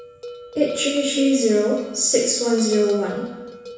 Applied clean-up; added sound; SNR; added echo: none; Bell; 16 dB; reverberation time 1.1 s.